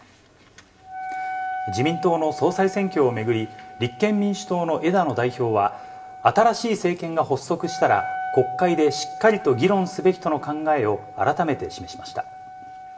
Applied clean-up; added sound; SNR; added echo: none; Wind instrument, woodwind instrument; 12 dB; reverberation time 0.9 s.